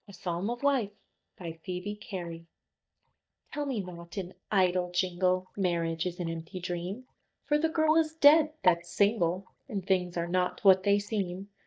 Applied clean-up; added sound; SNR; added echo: neural mask model DeepFilterNet 3.